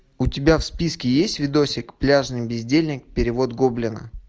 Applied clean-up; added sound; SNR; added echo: none; none; none; none.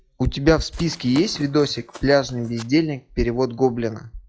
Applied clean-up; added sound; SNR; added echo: classical method log-MMSE.